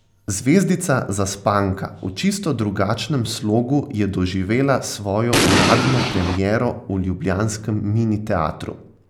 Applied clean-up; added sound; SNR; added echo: none; Explosion; -2 dB; none.